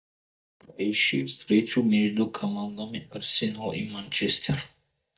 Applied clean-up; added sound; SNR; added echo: neural mask model DeepFilterNet 3.